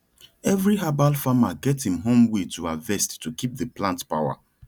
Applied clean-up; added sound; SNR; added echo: none; none; none; none.